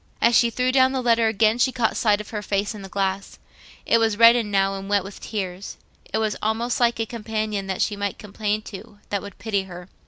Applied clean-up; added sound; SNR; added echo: none; none; none; none.